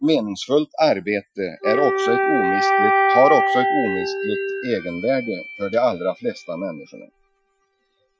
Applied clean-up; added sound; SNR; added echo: classical method Wiener filter.